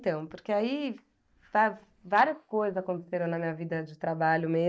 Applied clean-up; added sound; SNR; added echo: neural mask model DeepFilterNet 3.